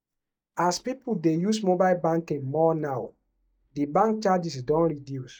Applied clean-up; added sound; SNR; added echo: neural mask model DeepFilterNet 3.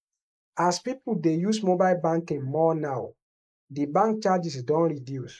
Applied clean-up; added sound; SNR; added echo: neural mask model Resemble Enhance denoiser.